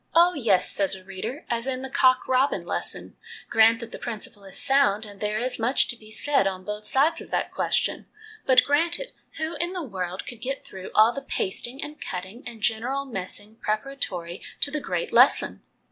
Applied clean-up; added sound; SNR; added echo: none; none; none; none.